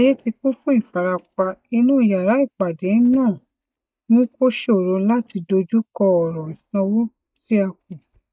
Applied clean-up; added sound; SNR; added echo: neural mask model DeepFilterNet 3.